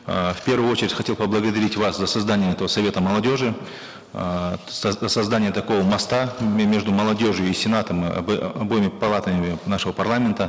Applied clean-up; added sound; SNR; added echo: none; none; none; none.